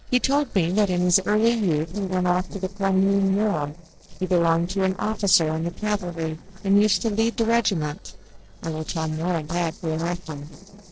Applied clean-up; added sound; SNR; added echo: neural separator model SepFormer DNS4.